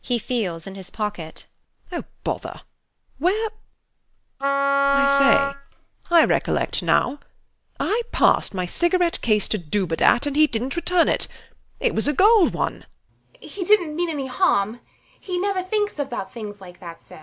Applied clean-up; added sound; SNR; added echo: none; Wind instrument, woodwind instrument; -1 dB; none.